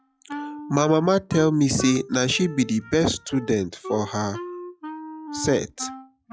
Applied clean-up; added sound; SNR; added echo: classical method log-MMSE.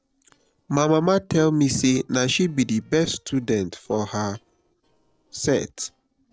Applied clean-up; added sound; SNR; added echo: neural separator model SepFormer DNS4.